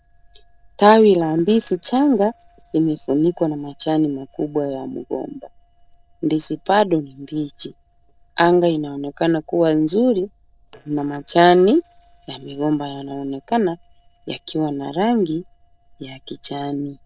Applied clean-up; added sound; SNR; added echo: neural separator model SepFormer DNS4.